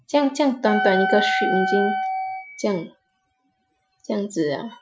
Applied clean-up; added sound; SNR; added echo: classical method Wiener filter.